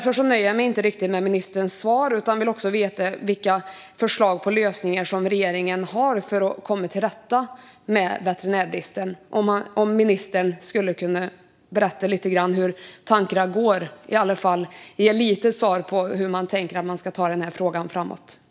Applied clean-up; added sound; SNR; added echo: none; none; none; none.